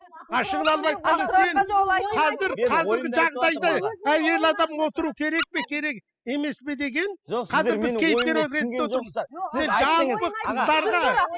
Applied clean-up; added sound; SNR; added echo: classical method spectral subtraction.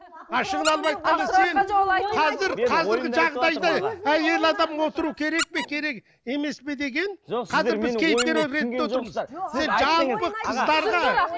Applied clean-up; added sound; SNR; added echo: none; Squeak; 14 dB; none.